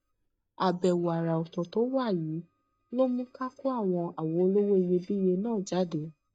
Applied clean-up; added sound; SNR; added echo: neural mask model DeepFilterNet 3.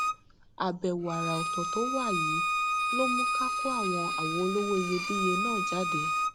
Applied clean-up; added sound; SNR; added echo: none; Bowed string instrument; -2 dB; none.